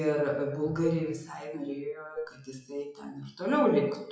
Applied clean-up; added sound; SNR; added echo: classical method WPE with log-MMSE.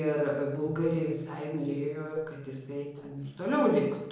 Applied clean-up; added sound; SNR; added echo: neural separator model SepFormer DNS4.